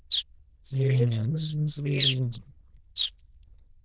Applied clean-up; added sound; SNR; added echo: neural diffusion model UNIVERSE++.